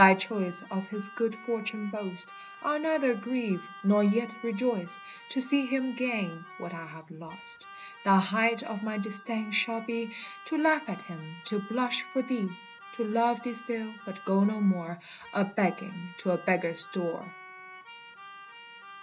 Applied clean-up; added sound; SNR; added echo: none; Keyboard (musical); 17 dB; none.